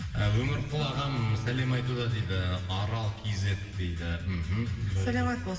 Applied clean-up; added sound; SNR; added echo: none; Acoustic guitar; 19 dB; reverberation time 1.9 s.